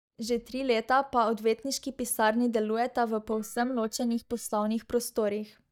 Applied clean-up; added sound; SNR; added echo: neural mask model DeepFilterNet 3.